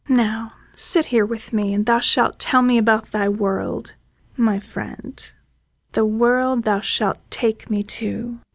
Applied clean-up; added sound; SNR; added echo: none; none; none; none.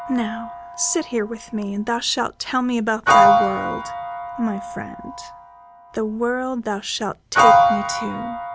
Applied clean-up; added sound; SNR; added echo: none; Piano; -3 dB; none.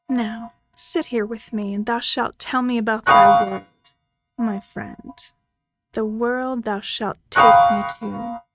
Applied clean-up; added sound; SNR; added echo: neural mask model RNNoise.